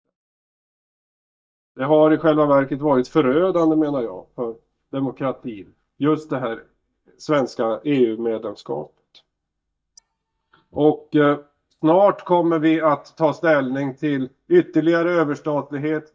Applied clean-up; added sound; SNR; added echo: neural mask model DeepFilterNet 3.